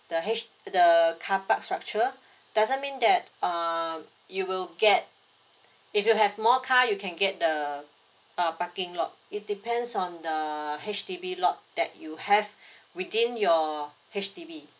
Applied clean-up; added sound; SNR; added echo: none; none; none; none.